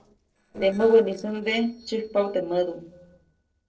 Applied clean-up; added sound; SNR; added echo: neural separator model SepFormer DNS4.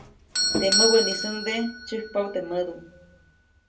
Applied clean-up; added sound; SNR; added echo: none; Doorbell; 1 dB; reverberation time 0.2 s.